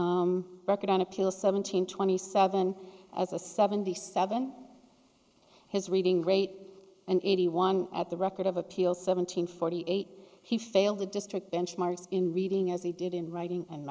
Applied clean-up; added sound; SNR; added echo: neural mask model Resemble Enhance denoiser.